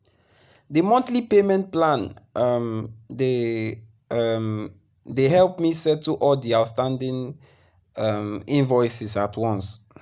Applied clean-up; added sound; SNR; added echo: none; none; none; none.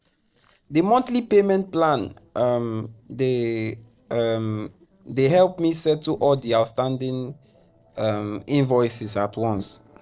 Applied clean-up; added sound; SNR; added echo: neural separator model SepFormer DNS4.